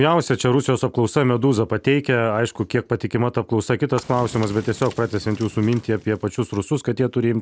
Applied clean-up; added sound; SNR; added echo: none; Fire; 20 dB; none.